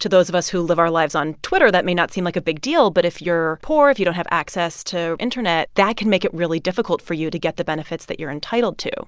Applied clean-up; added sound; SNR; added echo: none; none; none; none.